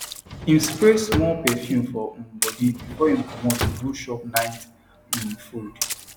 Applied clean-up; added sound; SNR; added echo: none; Drawer open or close + Splash, splatter; 7 dB; none.